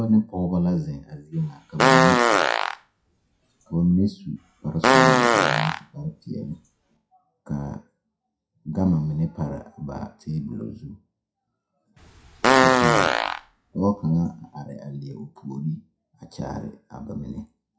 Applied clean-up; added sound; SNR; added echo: classical method WPE with log-MMSE.